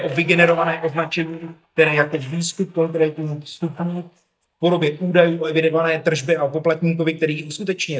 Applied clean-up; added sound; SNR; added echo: neural mask model DeepFilterNet 3.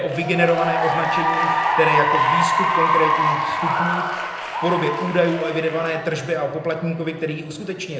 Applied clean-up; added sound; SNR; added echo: none; Applause / Cheering; -1 dB; reverberation time 0.8 s.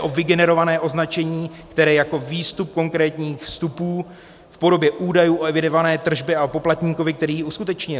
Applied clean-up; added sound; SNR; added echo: none; none; none; none.